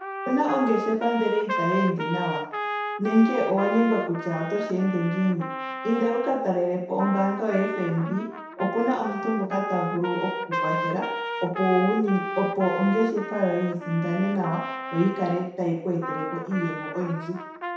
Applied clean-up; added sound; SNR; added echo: none; Trumpet; 7 dB; reverberation time 0.7 s.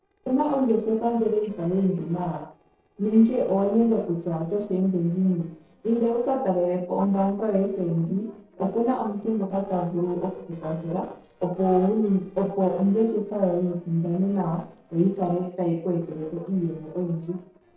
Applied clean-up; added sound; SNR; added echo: neural separator model SepFormer DNS4.